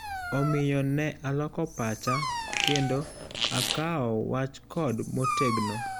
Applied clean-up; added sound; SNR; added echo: none; Fart + Dog; 4 dB; none.